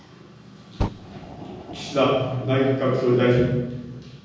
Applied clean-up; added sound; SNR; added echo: none; Fire; 11 dB; reverberation time 1.3 s.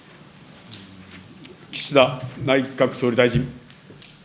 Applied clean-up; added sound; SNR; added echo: none; none; none; none.